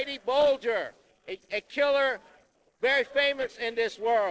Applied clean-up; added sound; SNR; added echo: neural separator model SepFormer DNS4.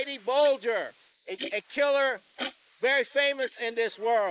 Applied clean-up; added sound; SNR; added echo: neural mask model Resemble Enhance denoiser.